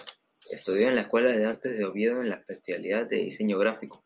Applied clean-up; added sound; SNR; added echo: none; none; none; none.